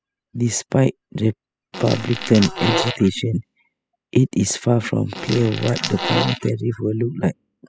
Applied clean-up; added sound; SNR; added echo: classical method spectral subtraction.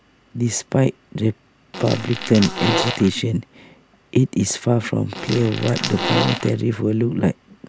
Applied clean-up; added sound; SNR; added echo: none; Fart; 4 dB; none.